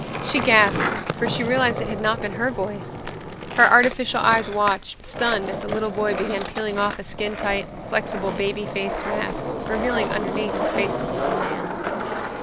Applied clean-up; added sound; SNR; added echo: none; Skateboard; 4 dB; none.